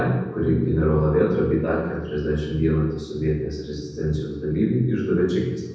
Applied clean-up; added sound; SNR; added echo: none; none; none; reverberation time 1.1 s.